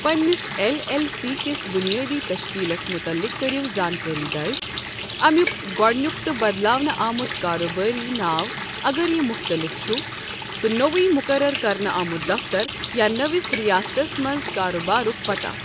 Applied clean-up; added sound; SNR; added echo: none; Water tap, faucet; 6 dB; none.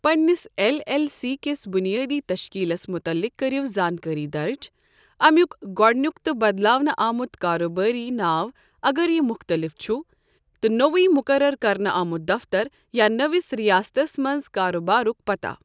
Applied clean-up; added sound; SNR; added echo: none; none; none; none.